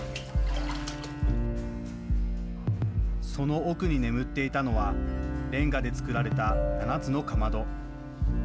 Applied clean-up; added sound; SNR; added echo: none; Bowed string instrument; 14 dB; none.